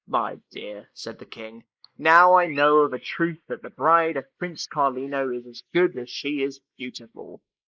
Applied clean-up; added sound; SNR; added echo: neural mask model Resemble Enhance denoiser.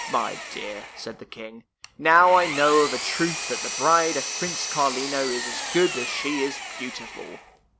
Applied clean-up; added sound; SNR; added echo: none; Engine; 8 dB; none.